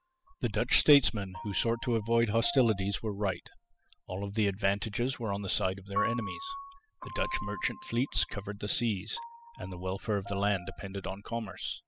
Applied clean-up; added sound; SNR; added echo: classical method spectral subtraction.